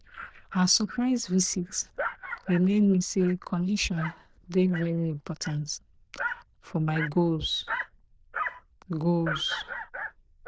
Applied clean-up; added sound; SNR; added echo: neural diffusion model UNIVERSE++.